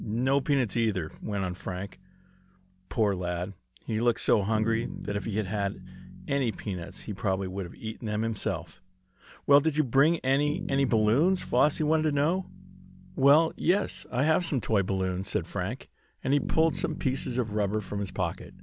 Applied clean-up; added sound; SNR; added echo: none; Bass guitar; 14 dB; none.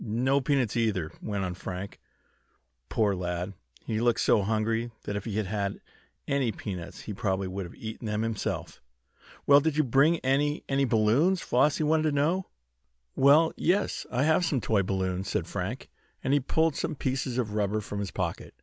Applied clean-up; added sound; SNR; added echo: none; none; none; none.